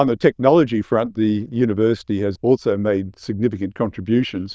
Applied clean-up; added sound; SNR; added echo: neural diffusion model UNIVERSE++.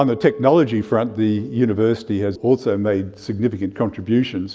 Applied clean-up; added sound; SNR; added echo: none; Chink, clink; 20 dB; none.